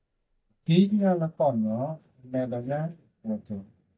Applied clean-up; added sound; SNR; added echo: neural mask model DeepFilterNet 3.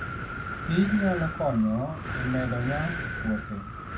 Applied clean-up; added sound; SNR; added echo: none; Wind; 5 dB; reverberation time 0.1 s.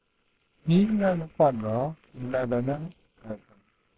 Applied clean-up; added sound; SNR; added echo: neural separator model SepFormer WHAMR!.